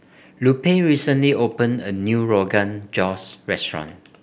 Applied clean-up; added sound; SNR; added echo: none; none; none; none.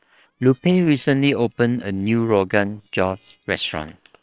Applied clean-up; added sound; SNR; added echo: neural separator model SepFormer WHAM!.